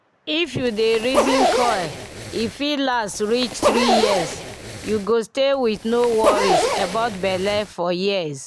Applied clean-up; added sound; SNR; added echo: none; Zipper (clothing); 2 dB; none.